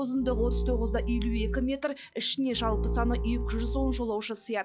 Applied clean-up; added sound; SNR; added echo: classical method log-MMSE.